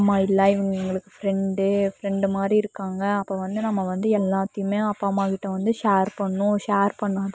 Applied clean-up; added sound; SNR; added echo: none; none; none; none.